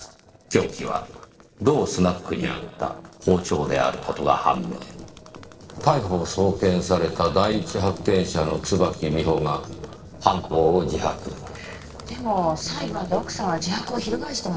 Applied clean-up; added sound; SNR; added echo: neural separator model SepFormer DNS4.